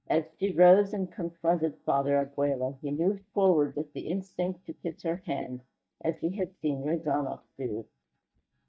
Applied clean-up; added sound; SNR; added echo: neural mask model DeepFilterNet 3.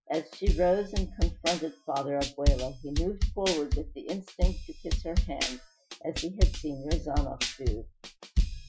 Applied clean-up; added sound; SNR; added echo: classical method Wiener filter.